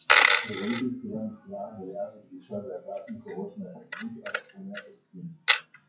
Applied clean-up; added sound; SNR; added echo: classical method WPE with log-MMSE.